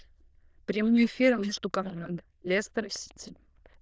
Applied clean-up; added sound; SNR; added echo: neural diffusion model UNIVERSE++.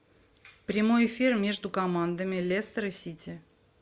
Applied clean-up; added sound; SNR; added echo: none; none; none; none.